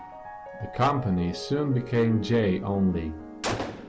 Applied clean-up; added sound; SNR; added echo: none; Piano + Gunshot, gunfire; 10 dB; none.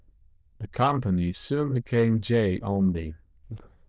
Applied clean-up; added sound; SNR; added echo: neural diffusion model UNIVERSE++.